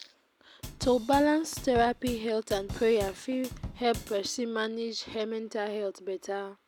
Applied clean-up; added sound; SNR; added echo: none; Drum / Drum kit; 12 dB; none.